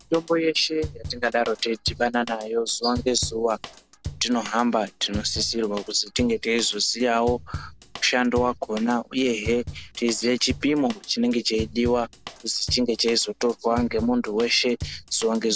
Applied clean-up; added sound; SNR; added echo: none; Drum / Drum kit; 14 dB; none.